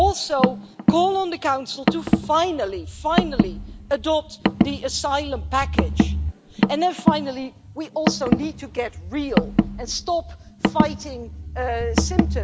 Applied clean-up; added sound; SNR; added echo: none; Car; -1 dB; none.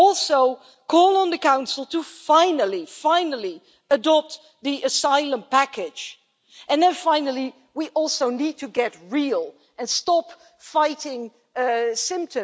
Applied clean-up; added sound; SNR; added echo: none; none; none; none.